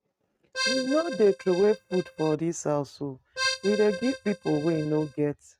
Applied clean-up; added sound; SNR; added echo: neural mask model RNNoise.